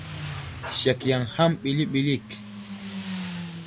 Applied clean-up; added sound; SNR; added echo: none; Motorcycle; 10 dB; none.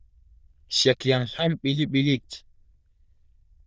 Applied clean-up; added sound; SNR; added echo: neural diffusion model UNIVERSE++.